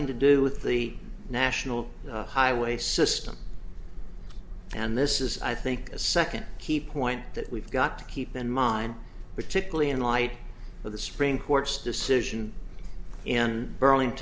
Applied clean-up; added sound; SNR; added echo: none; none; none; none.